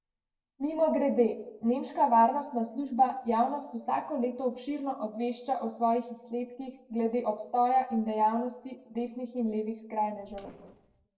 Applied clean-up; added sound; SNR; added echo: neural separator model SepFormer DNS4.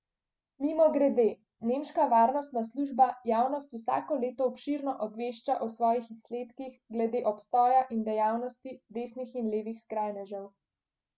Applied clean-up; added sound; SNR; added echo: none; none; none; none.